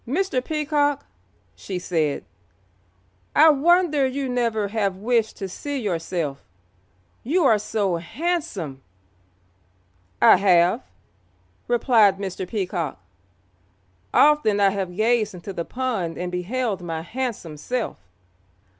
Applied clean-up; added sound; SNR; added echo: none; none; none; none.